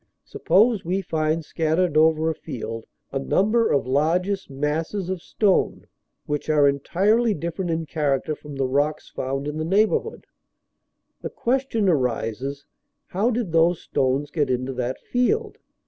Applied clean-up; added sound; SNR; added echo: none; none; none; none.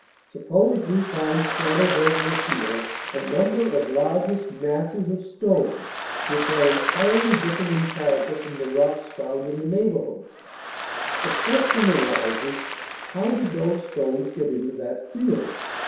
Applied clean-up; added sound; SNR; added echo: none; Applause; 6 dB; reverberation time 0.7 s.